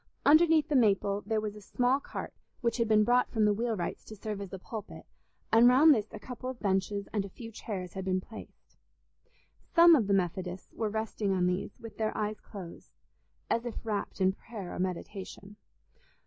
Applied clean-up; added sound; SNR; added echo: none; none; none; none.